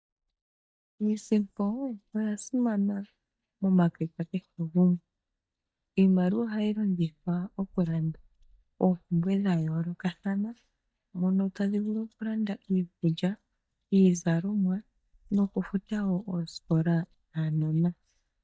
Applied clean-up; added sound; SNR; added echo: neural mask model DeepFilterNet 3.